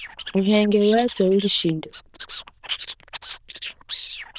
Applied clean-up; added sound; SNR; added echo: neural diffusion model UNIVERSE++.